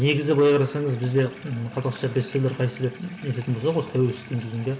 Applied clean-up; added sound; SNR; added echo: none; Sink (filling or washing) / Water tap, faucet; 20 dB; none.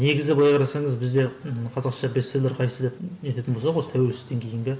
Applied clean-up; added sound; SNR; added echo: none; none; none; none.